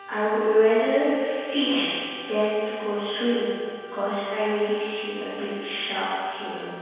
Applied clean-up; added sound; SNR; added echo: none; Brass instrument; 18 dB; reverberation time 1.9 s.